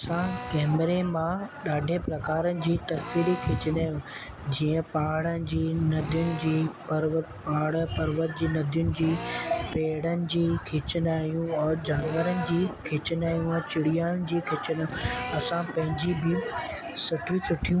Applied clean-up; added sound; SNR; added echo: none; Drill; 15 dB; none.